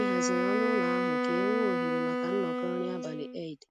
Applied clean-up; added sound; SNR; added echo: none; Wind instrument, woodwind instrument; -4 dB; none.